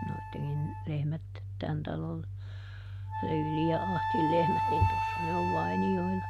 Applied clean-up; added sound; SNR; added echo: none; Wind instrument, woodwind instrument; 2 dB; none.